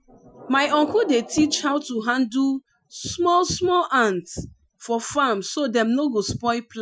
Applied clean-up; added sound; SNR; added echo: classical method Wiener filter.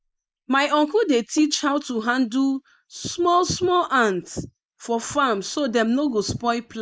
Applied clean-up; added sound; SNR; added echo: neural mask model Resemble Enhance denoiser.